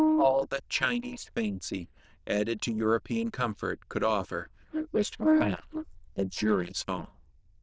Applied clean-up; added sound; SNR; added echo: neural diffusion model UNIVERSE++.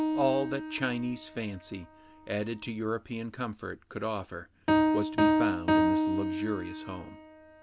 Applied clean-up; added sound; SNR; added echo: none; Piano; -4 dB; none.